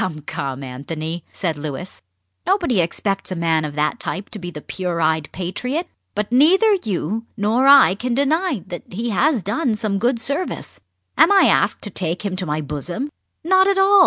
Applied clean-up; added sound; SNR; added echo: none; none; none; none.